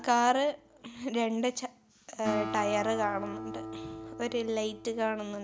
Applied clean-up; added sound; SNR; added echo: none; Acoustic guitar; 10 dB; none.